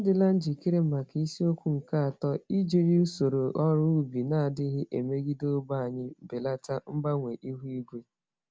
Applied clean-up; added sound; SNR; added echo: none; none; none; none.